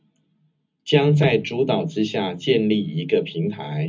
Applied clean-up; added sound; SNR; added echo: none; none; none; reverberation time 0.4 s.